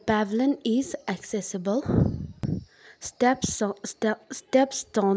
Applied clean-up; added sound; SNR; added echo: none; none; none; none.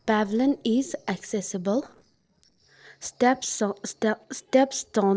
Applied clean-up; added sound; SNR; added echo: neural separator model SepFormer DNS4.